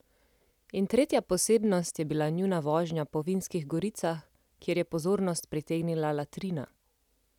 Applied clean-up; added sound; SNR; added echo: none; none; none; none.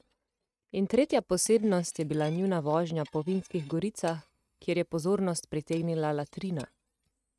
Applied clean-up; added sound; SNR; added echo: neural mask model RNNoise.